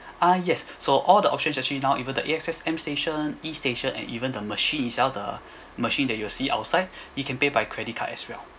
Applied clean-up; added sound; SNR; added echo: none; none; none; none.